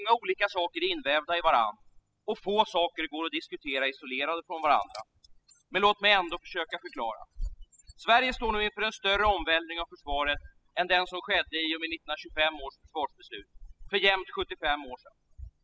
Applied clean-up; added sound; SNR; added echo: classical method spectral subtraction.